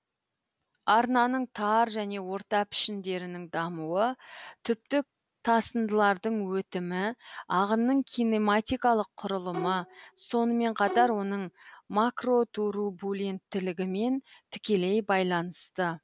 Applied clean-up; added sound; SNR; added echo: none; Bowed string instrument; 10 dB; none.